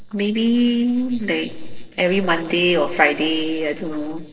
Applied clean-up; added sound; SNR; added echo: neural separator model SepFormer DNS4.